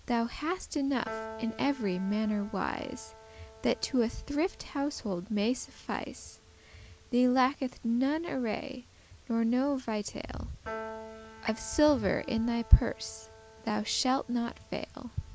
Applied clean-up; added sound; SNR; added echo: none; Piano; 18 dB; none.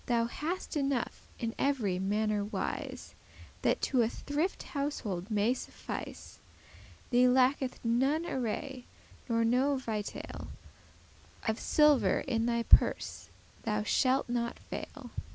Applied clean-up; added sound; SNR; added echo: none; none; none; none.